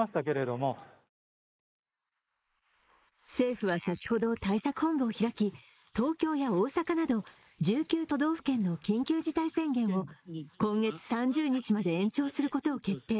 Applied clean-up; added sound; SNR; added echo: neural mask model Resemble Enhance denoiser.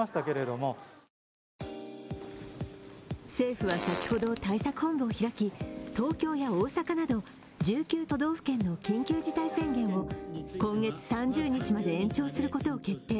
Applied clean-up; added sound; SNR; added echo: none; Fart; 9 dB; none.